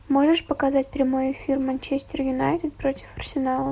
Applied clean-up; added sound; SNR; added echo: none; none; none; none.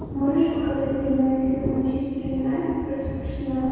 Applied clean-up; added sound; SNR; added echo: none; Thunder; 9 dB; reverberation time 2.0 s.